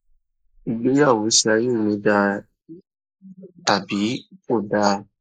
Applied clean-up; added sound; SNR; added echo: neural mask model Resemble Enhance denoiser.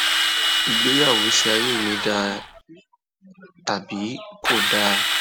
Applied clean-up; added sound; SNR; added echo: none; Drill; -3 dB; none.